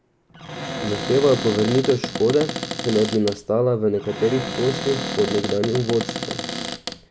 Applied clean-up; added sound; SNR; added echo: none; Cupboard open or close; 6 dB; none.